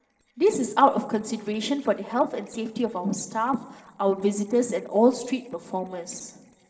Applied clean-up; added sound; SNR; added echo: neural separator model SepFormer DNS4.